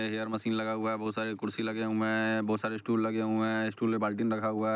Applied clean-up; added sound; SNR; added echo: none; none; none; none.